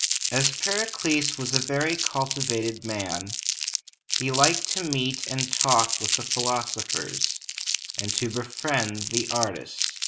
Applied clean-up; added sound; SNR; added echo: none; Crumpling, crinkling; 0 dB; none.